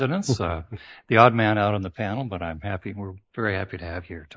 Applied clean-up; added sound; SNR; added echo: neural mask model Resemble Enhance denoiser.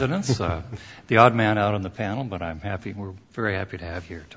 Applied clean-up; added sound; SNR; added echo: none; none; none; none.